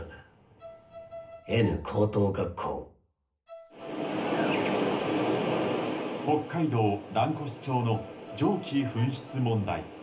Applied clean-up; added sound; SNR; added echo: none; Bowed string instrument; 17 dB; reverberation time 0.3 s.